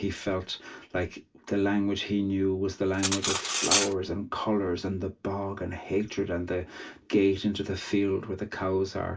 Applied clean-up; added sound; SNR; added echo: none; Cutlery, silverware; 2 dB; reverberation time 0.2 s.